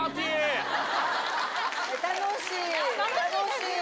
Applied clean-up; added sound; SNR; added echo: none; none; none; none.